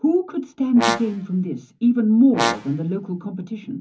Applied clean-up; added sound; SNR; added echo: none; Brass instrument; 7 dB; reverberation time 0.3 s.